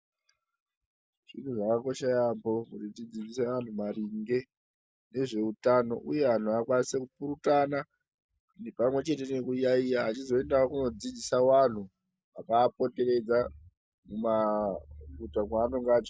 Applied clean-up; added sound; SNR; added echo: none; none; none; none.